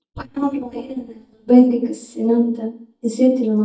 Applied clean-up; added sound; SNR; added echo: neural mask model DeepFilterNet 3.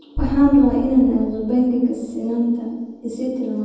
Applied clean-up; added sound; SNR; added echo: none; Boom; 13 dB; reverberation time 1.1 s.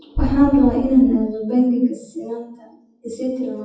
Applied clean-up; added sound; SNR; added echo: classical method WPE with log-MMSE.